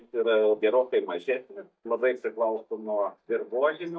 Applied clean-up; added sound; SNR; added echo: neural mask model DeepFilterNet 3.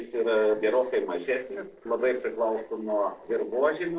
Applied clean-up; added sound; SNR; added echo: neural separator model SepFormer DNS4.